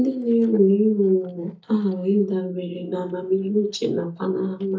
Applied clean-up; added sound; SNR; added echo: neural mask model DeepFilterNet 3.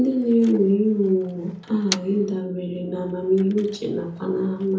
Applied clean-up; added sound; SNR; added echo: none; Motor vehicle (road); 18 dB; reverberation time 0.5 s.